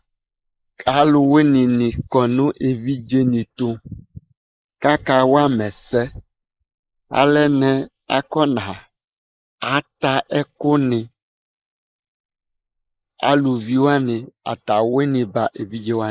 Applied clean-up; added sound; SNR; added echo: neural mask model Resemble Enhance denoiser.